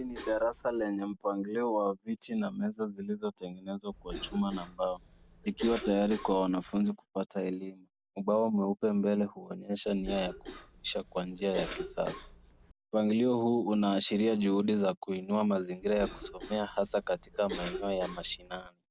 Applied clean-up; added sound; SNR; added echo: none; Cough; 16 dB; none.